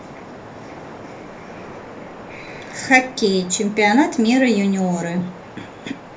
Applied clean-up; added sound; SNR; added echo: none; Waves, surf; 16 dB; reverberation time 0.3 s.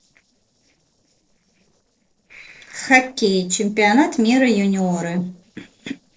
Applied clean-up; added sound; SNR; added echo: neural separator model SepFormer DNS4.